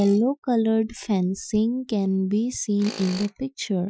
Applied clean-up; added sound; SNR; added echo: classical method Wiener filter.